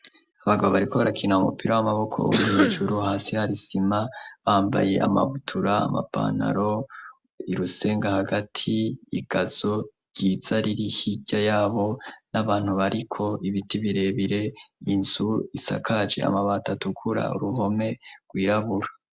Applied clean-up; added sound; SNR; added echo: none; Cough; 2 dB; none.